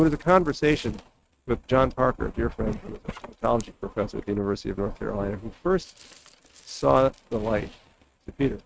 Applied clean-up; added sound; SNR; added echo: neural mask model RNNoise.